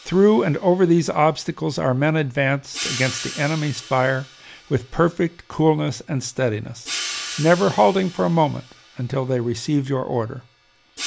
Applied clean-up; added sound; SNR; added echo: none; Hi-hat; 15 dB; none.